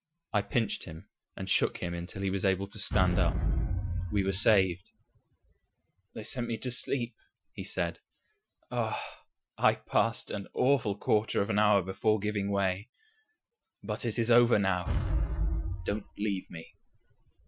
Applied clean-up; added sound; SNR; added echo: classical method Wiener filter.